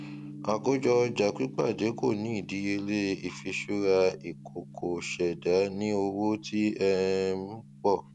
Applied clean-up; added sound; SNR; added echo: none; Gong; 17 dB; none.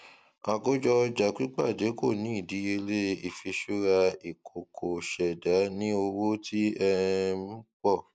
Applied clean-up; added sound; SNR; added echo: none; none; none; none.